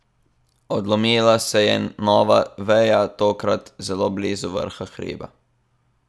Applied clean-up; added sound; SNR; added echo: none; none; none; none.